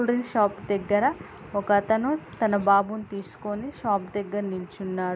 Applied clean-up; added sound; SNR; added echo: none; none; none; none.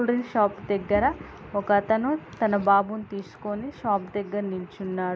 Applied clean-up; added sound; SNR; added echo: none; Bowed string instrument; 18 dB; none.